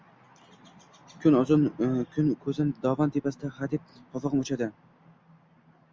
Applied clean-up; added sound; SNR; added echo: none; none; none; none.